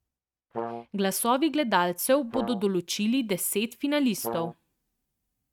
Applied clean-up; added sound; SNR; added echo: neural mask model RNNoise.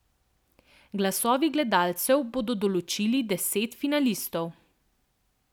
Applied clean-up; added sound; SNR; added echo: none; none; none; none.